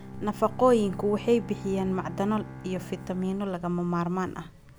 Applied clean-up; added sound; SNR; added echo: none; Bowed string instrument; 14 dB; none.